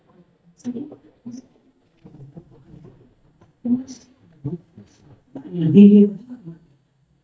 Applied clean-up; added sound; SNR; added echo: neural mask model DeepFilterNet 3.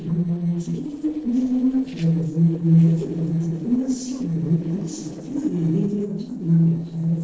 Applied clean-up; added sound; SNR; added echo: neural separator model SepFormer DNS4.